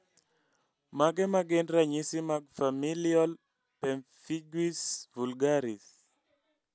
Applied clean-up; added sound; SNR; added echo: none; none; none; none.